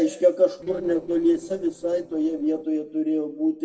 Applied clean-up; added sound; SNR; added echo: neural separator model SepFormer DNS4.